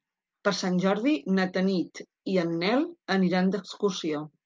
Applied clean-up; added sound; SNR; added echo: none; none; none; none.